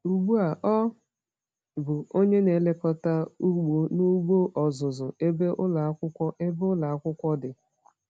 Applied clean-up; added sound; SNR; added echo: none; none; none; none.